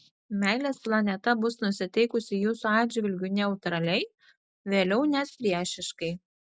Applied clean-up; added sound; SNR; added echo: none; none; none; none.